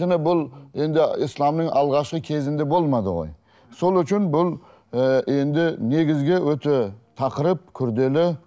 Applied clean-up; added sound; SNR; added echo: none; none; none; none.